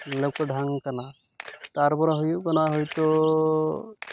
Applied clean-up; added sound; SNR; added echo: neural mask model RNNoise.